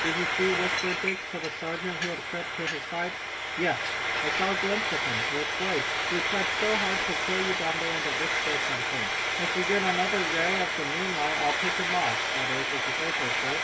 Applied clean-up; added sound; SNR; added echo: none; Frying (food); -4 dB; none.